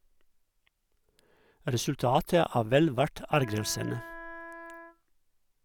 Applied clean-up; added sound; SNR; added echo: none; Wind instrument, woodwind instrument; 15 dB; none.